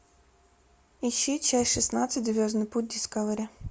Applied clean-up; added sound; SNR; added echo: none; none; none; none.